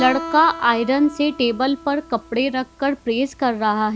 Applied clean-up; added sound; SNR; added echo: none; Guitar; 15 dB; none.